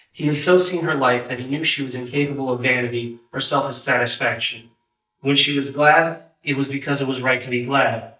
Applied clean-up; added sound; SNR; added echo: neural mask model DeepFilterNet 3.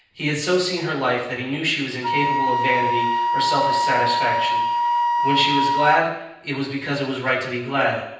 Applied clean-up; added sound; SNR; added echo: none; Wind instrument, woodwind instrument; 0 dB; reverberation time 0.9 s.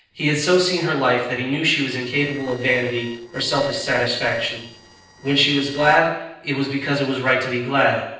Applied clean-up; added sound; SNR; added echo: neural separator model SepFormer DNS4.